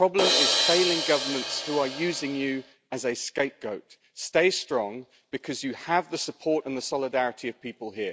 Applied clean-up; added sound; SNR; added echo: none; Crash cymbal; -1 dB; none.